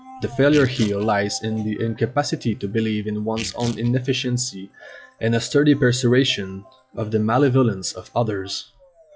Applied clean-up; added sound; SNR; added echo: classical method log-MMSE.